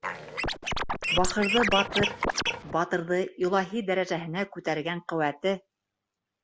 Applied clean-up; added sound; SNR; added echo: none; Scratching (performance technique); 0 dB; none.